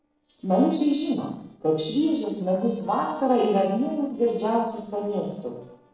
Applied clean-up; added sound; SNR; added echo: neural separator model SepFormer DNS4.